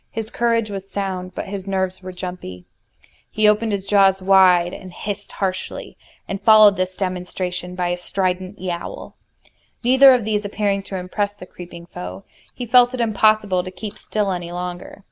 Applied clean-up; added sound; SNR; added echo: none; none; none; none.